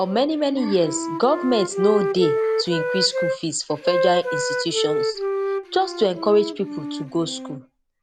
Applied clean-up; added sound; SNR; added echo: none; Wind instrument, woodwind instrument; 3 dB; none.